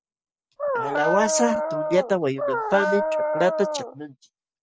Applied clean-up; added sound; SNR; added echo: none; Dog; 0 dB; none.